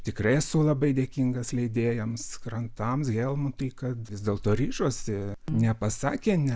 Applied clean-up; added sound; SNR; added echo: none; none; none; none.